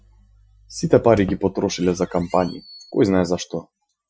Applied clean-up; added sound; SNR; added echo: classical method Wiener filter.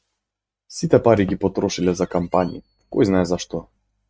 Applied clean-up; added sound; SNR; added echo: neural mask model RNNoise.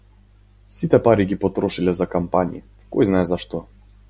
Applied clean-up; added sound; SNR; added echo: none; none; none; none.